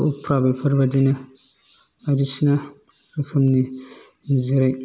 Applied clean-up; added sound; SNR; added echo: none; none; none; none.